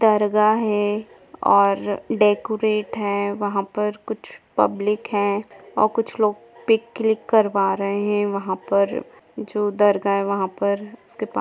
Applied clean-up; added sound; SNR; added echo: none; none; none; none.